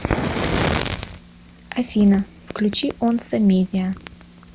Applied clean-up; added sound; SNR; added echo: none; Fire; 5 dB; none.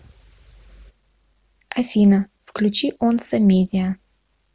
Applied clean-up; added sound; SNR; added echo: none; none; none; none.